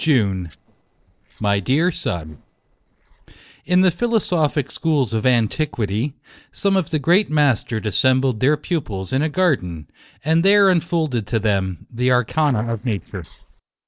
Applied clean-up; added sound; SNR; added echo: neural separator model SepFormer DNS4.